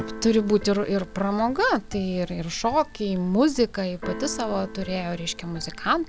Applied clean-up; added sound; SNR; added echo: none; Keyboard (musical); 14 dB; none.